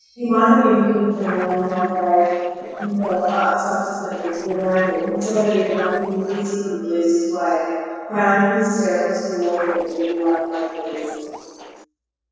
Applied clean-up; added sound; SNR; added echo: neural separator model SepFormer DNS4.